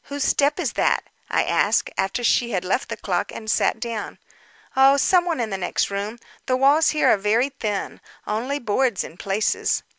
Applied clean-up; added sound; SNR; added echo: none; none; none; none.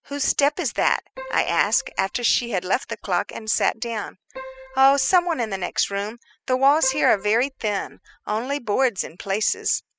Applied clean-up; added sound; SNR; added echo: classical method spectral subtraction.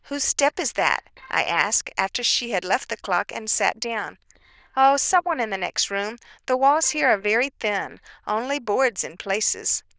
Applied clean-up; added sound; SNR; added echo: neural diffusion model UNIVERSE++.